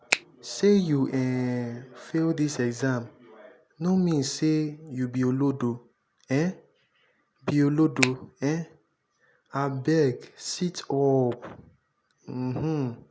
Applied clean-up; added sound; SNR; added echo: none; Finger snapping; 1 dB; none.